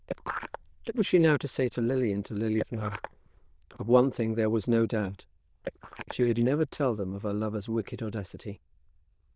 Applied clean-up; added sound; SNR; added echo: neural diffusion model UNIVERSE++.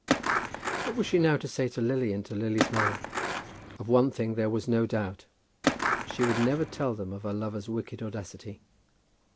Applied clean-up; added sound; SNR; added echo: none; Skateboard; 0 dB; none.